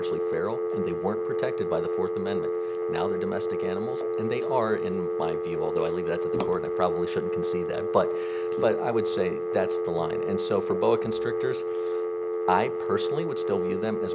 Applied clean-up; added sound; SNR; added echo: none; Telephone; -2 dB; none.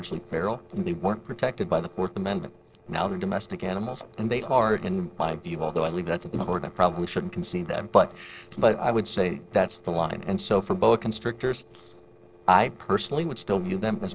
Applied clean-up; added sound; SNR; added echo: neural separator model SepFormer DNS4.